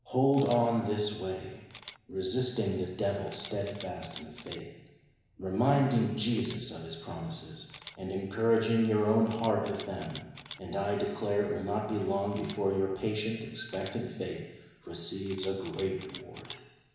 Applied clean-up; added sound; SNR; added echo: none; Camera; 19 dB; reverberation time 1.0 s.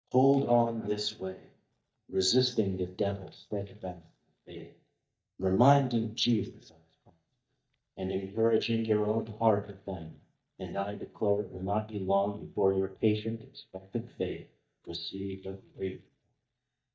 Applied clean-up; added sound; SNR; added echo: neural mask model DeepFilterNet 3.